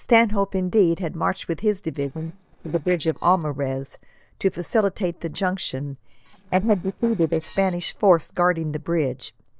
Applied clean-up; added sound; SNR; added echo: neural separator model SepFormer DNS4.